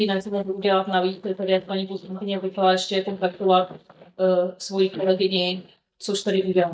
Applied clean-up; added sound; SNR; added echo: neural mask model DeepFilterNet 3.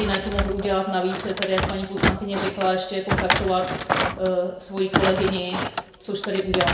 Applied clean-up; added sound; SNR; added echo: none; Thump, thud; 1 dB; reverberation time 0.8 s.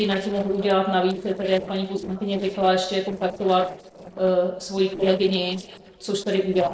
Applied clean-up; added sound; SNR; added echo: neural separator model SepFormer DNS4.